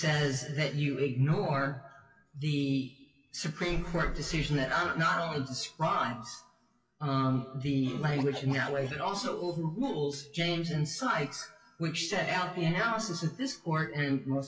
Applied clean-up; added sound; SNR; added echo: classical method WPE with log-MMSE.